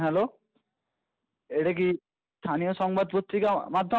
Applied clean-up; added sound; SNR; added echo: none; none; none; none.